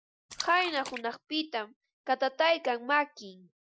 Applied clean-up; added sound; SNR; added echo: classical method Wiener filter.